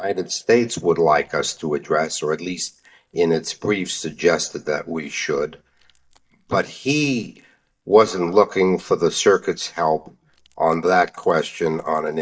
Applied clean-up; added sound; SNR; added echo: neural mask model DeepFilterNet 3.